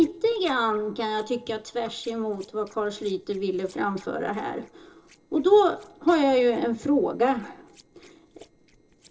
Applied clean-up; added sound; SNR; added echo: neural separator model SepFormer DNS4.